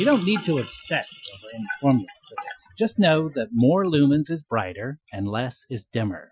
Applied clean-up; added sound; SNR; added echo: classical method Wiener filter.